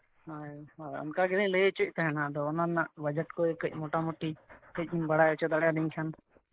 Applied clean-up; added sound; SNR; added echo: neural mask model Resemble Enhance denoiser.